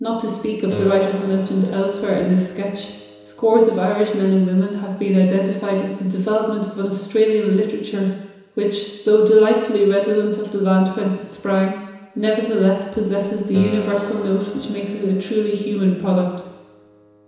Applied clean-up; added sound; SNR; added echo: none; Keyboard (musical); 19 dB; reverberation time 1.0 s.